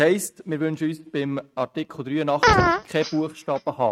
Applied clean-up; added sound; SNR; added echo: neural mask model RNNoise.